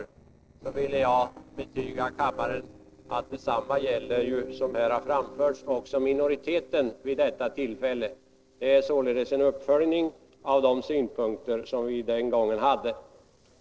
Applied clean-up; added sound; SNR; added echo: neural separator model SepFormer DNS4.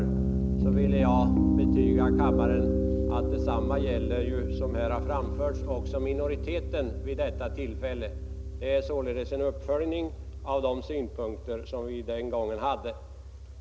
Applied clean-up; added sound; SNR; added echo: none; Piano; -4 dB; none.